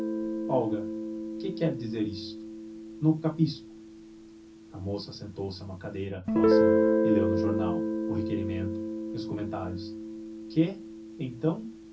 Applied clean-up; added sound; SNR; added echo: none; Guitar; -2 dB; reverberation time 0.3 s.